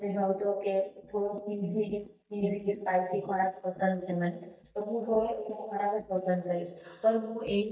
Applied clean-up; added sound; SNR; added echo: neural mask model DeepFilterNet 3.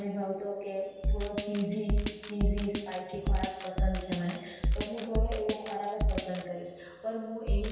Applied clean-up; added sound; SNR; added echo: none; Drum kit; -3 dB; reverberation time 1.2 s.